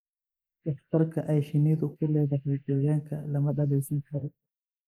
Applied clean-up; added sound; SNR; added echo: neural mask model Resemble Enhance denoiser.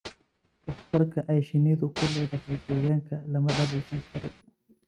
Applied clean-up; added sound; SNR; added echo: neural mask model RNNoise.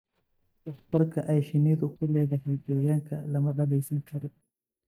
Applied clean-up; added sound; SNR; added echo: neural mask model DeepFilterNet 3.